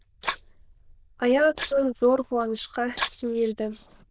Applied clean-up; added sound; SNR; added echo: neural diffusion model UNIVERSE++.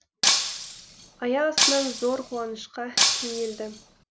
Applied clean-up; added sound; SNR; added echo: none; Shatter; -4 dB; none.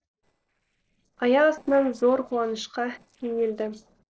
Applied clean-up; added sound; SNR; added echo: neural separator model SepFormer DNS4.